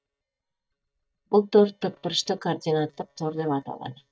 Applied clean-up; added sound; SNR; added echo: neural mask model DeepFilterNet 3.